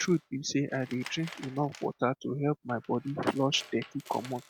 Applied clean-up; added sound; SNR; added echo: none; Tools; 19 dB; none.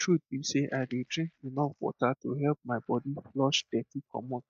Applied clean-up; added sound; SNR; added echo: neural mask model DeepFilterNet 3.